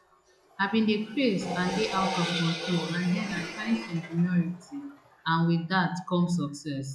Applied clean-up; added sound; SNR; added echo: classical method log-MMSE.